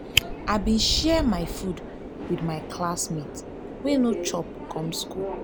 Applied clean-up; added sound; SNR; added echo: none; Subway, metro, underground + Fire; 4 dB; none.